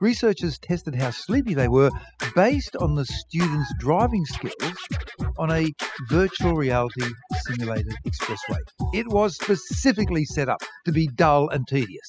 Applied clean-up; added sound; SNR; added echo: classical method spectral subtraction.